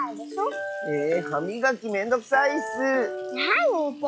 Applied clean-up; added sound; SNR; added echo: classical method log-MMSE.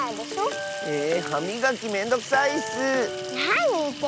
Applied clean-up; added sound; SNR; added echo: none; Sink (filling or washing) / Water tap, faucet; 13 dB; none.